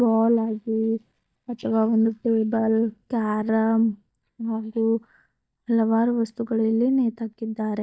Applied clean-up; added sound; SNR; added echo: neural mask model DeepFilterNet 3.